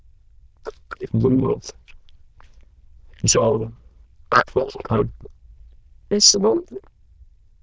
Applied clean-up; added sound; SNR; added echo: neural diffusion model UNIVERSE++.